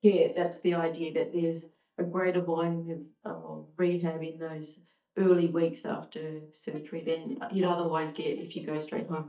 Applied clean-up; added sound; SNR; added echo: neural mask model DeepFilterNet 3.